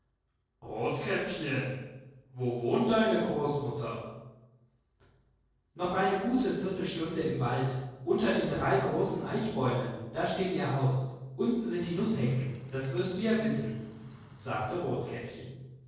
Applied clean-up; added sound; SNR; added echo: neural separator model SepFormer DNS4.